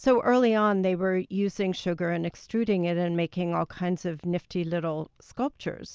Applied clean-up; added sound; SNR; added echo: none; none; none; none.